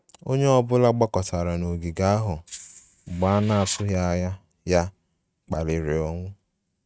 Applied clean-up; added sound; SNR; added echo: neural mask model RNNoise.